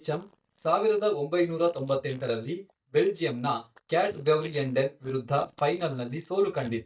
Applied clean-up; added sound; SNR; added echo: neural mask model DeepFilterNet 3.